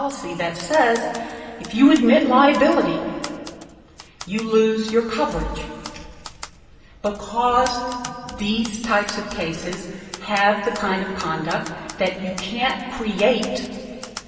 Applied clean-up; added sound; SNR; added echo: none; Typewriter; 19 dB; reverberation time 2.5 s.